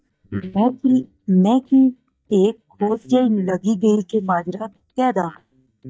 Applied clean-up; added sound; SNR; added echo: neural mask model DeepFilterNet 3.